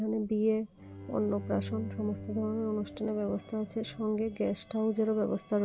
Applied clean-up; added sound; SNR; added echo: none; Bowed string instrument; 14 dB; none.